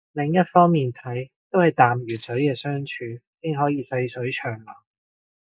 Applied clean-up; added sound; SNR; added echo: neural mask model DeepFilterNet 3.